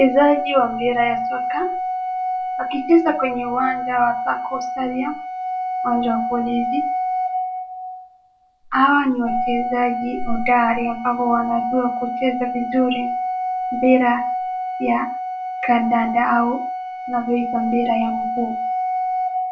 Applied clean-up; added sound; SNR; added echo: none; Organ; 3 dB; reverberation time 0.2 s.